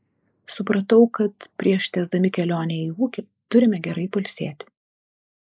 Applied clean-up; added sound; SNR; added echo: neural mask model Resemble Enhance denoiser.